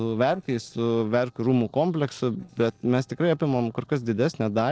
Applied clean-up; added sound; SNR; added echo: neural separator model SepFormer DNS4.